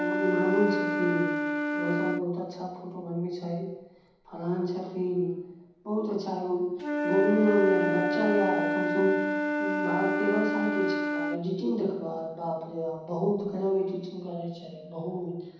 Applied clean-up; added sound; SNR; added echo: none; Wind instrument, woodwind instrument; 2 dB; reverberation time 0.8 s.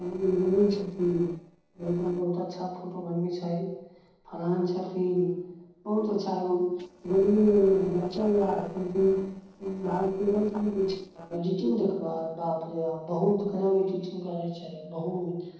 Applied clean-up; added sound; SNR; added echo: neural separator model SepFormer DNS4.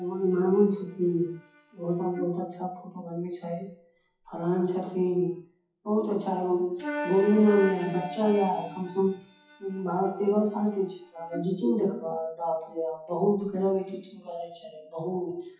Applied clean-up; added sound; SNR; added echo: classical method WPE with log-MMSE.